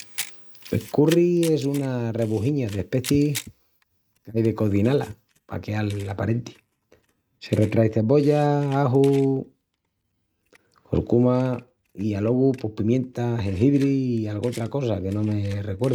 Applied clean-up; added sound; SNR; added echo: neural mask model RNNoise.